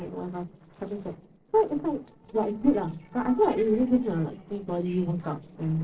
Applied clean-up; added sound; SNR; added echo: neural separator model SepFormer DNS4.